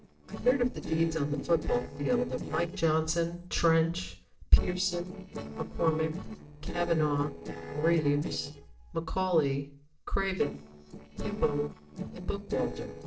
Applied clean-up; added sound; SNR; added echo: neural separator model SepFormer DNS4.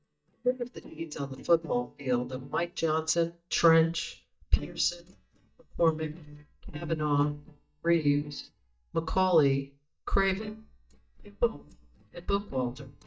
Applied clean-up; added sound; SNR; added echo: neural mask model DeepFilterNet 3.